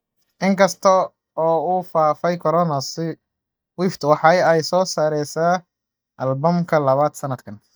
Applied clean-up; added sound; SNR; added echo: neural mask model DeepFilterNet 3.